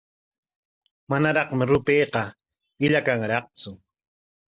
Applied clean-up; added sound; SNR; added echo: none; none; none; none.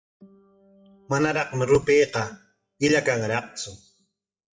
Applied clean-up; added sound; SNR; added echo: classical method WPE with log-MMSE.